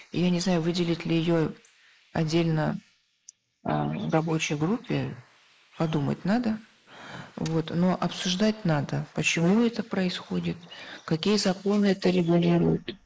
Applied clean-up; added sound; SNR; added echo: neural mask model Resemble Enhance denoiser.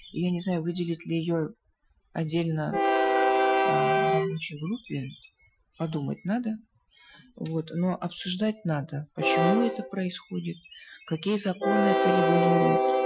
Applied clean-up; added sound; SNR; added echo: classical method Wiener filter.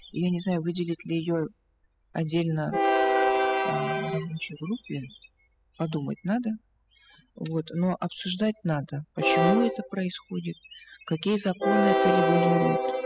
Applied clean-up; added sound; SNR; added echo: classical method spectral subtraction.